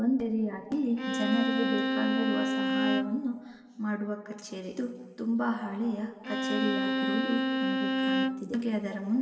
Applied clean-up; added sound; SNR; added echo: none; Bowed string instrument; -1 dB; reverberation time 2.1 s.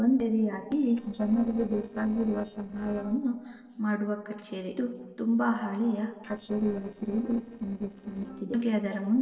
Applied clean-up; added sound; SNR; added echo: neural separator model SepFormer DNS4.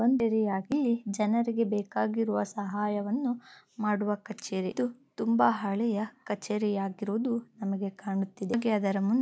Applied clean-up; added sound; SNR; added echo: none; none; none; none.